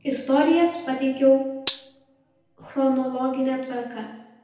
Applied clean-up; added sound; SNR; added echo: none; Gunshot, gunfire; 9 dB; reverberation time 0.9 s.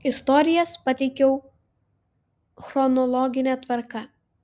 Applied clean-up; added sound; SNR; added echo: none; none; none; none.